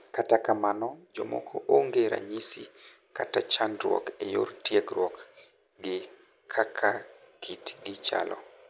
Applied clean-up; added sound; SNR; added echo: none; none; none; none.